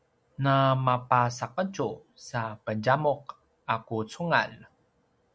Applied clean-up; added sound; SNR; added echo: none; none; none; none.